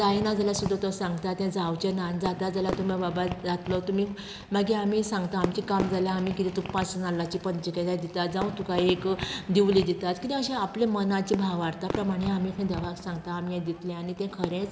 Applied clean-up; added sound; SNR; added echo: none; Fireworks; 11 dB; none.